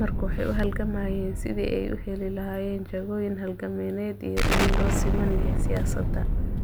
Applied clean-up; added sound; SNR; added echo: none; Explosion; -3 dB; none.